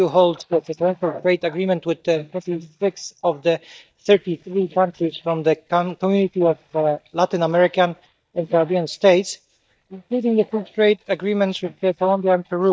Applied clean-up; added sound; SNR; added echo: neural mask model DeepFilterNet 3.